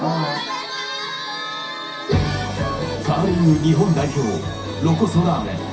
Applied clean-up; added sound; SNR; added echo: none; Musical instrument; 15 dB; reverberation time 0.3 s.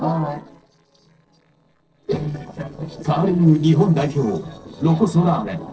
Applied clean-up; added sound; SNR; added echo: neural separator model SepFormer DNS4.